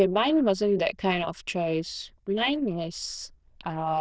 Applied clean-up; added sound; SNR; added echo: neural diffusion model UNIVERSE++.